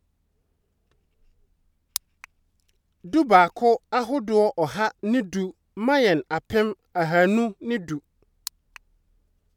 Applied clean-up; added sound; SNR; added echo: none; none; none; none.